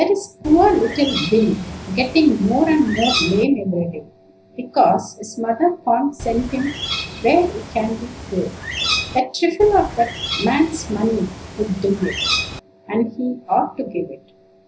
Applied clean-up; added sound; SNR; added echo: none; Bird; 8 dB; reverberation time 0.5 s.